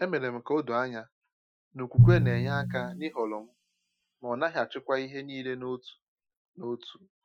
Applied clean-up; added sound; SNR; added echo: classical method Wiener filter.